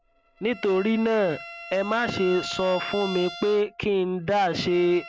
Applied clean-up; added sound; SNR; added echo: none; Bowed string instrument; 14 dB; none.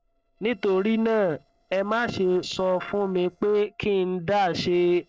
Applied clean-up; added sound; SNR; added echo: neural separator model SepFormer DNS4.